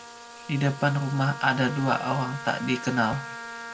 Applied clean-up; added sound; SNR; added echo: none; Wind instrument, woodwind instrument + Sink (filling or washing) / Water tap, faucet; 12 dB; none.